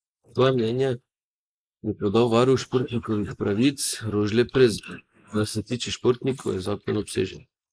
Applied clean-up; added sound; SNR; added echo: neural mask model Resemble Enhance denoiser.